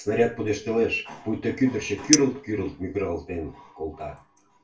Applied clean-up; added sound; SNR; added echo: none; Chink, clink; 6 dB; reverberation time 0.2 s.